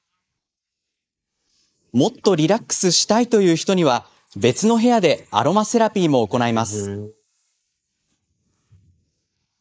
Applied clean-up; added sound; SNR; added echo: neural mask model Resemble Enhance denoiser.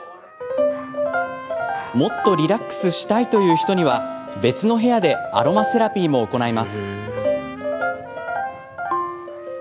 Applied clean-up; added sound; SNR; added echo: none; Trumpet; 18 dB; none.